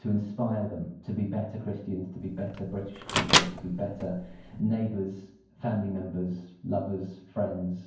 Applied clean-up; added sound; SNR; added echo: none; Microwave oven; -2 dB; reverberation time 0.9 s.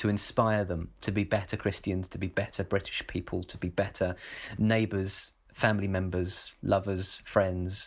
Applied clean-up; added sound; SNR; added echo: none; none; none; none.